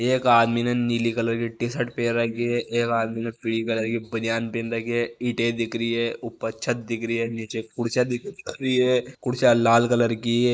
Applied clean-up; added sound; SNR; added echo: neural mask model Resemble Enhance denoiser.